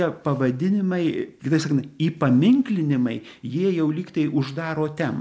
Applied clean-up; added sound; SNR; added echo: none; none; none; none.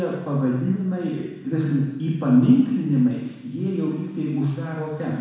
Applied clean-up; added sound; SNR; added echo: none; none; none; reverberation time 1.1 s.